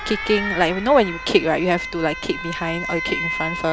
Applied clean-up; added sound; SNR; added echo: none; Alarm; 8 dB; none.